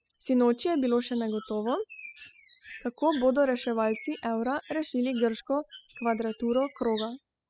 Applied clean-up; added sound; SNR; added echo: classical method spectral subtraction.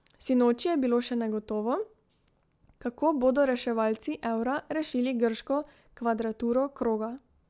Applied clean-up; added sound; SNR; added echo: none; none; none; none.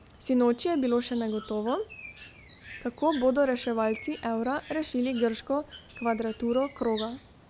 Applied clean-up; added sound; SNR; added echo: none; Bird + Tambourine; 19 dB; none.